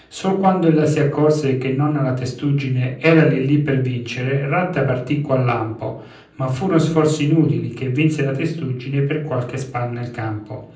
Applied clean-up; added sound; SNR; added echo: none; none; none; reverberation time 0.6 s.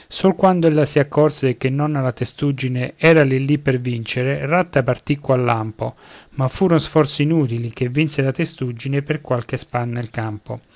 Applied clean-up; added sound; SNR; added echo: none; none; none; none.